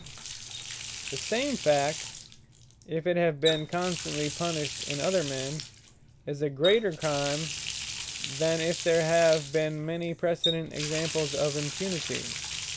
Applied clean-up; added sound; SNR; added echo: none; Water tap, faucet; 7 dB; none.